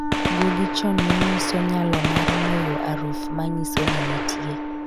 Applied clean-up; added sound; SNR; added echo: none; Gunshot, gunfire + Wind instrument, woodwind instrument; -1 dB; none.